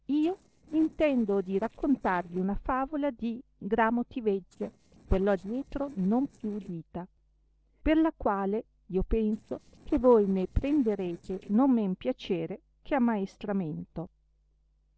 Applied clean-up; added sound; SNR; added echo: neural separator model SepFormer DNS4.